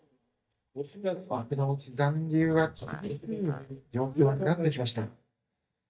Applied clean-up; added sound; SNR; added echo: neural mask model DeepFilterNet 3.